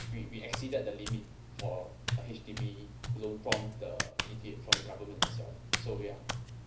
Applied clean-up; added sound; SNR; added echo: none; Hands; -5 dB; reverberation time 0.4 s.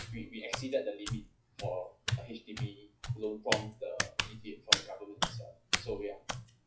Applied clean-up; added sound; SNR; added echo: classical method WPE with log-MMSE.